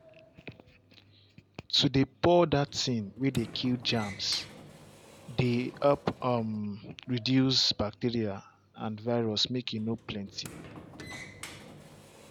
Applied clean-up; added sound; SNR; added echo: none; Sliding door; 19 dB; none.